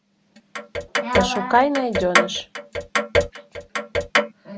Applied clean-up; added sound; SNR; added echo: none; Clock; -2 dB; none.